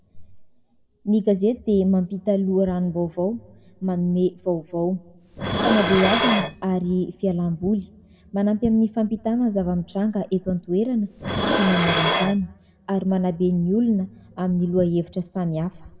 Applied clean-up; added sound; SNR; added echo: none; Dishes, pots, and pans; 3 dB; reverberation time 1.1 s.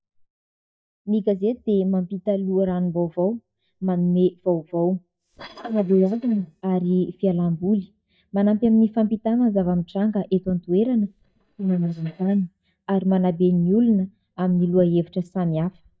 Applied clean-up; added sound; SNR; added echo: neural mask model DeepFilterNet 3.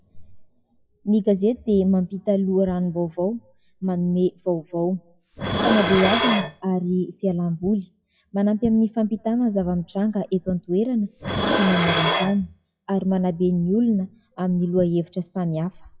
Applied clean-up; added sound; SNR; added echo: classical method WPE with log-MMSE.